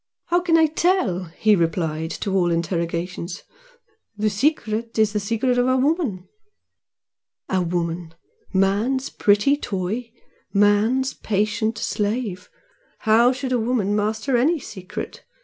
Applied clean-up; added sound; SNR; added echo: none; none; none; none.